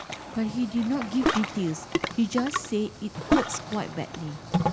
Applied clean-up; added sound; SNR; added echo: none; Ocean; 1 dB; none.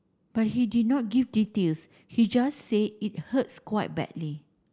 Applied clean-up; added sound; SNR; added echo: none; none; none; none.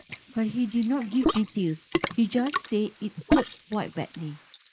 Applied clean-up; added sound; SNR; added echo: neural mask model Resemble Enhance denoiser.